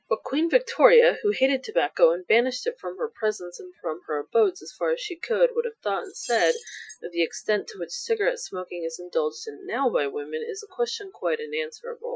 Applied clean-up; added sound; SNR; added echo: classical method Wiener filter.